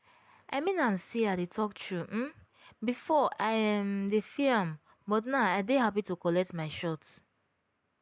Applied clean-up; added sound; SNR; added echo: none; none; none; none.